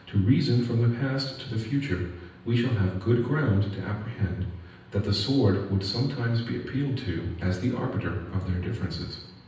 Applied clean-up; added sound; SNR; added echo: none; none; none; reverberation time 0.9 s.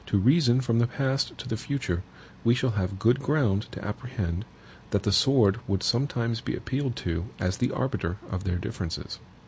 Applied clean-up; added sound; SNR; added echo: none; none; none; none.